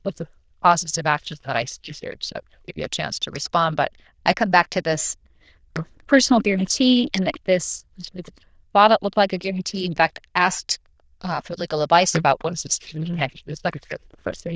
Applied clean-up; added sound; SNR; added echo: neural diffusion model UNIVERSE++.